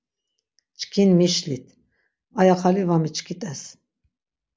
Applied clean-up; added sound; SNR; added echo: none; none; none; none.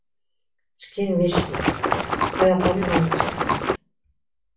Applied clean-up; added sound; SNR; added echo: none; Water / Splash, splatter; -3 dB; reverberation time 0.3 s.